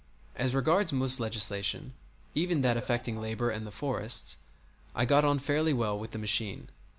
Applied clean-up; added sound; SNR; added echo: none; Cough; 17 dB; none.